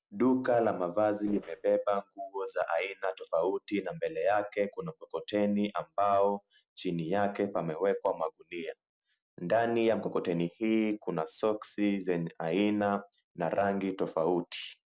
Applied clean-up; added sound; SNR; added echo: neural separator model SepFormer DNS4.